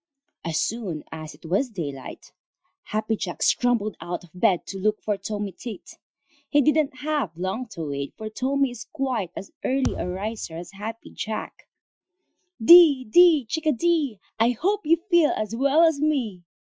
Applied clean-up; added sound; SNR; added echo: classical method Wiener filter.